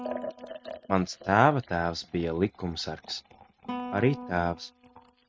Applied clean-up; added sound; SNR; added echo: neural mask model RNNoise.